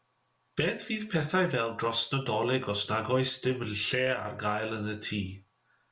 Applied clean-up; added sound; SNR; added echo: none; none; none; none.